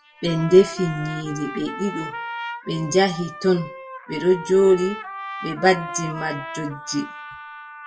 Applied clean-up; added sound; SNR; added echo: classical method WPE with log-MMSE.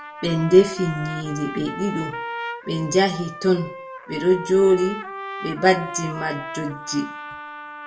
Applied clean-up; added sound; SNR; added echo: none; Trumpet; 11 dB; reverberation time 0.2 s.